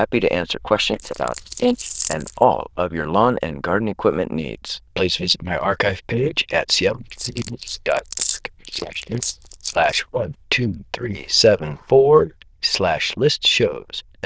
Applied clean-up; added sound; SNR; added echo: neural diffusion model UNIVERSE++.